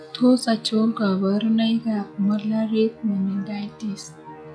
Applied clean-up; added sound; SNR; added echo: classical method log-MMSE.